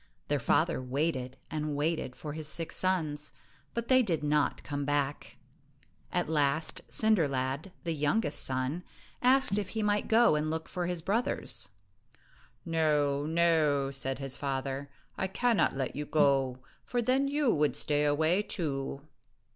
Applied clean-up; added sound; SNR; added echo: none; Snare drum; 12 dB; none.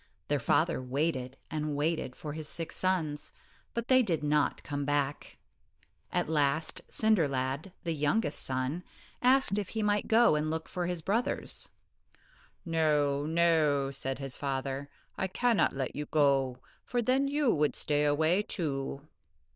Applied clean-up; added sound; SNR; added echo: neural diffusion model UNIVERSE++.